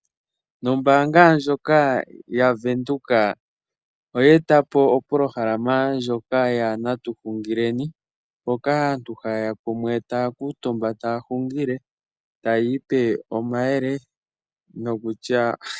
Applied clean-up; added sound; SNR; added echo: none; none; none; none.